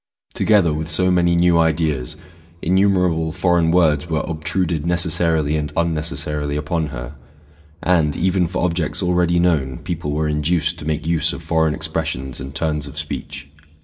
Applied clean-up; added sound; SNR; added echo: none; none; none; reverberation time 0.3 s.